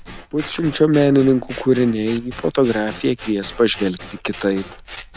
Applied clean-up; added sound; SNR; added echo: none; Scissors; 17 dB; none.